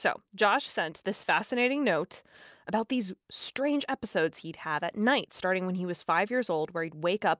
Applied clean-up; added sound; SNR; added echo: none; none; none; none.